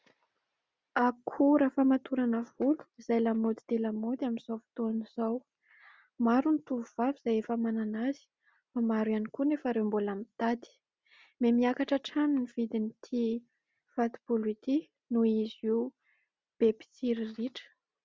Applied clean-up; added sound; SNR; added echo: none; none; none; none.